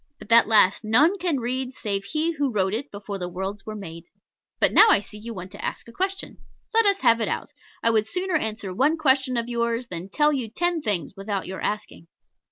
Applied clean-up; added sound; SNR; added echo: none; none; none; none.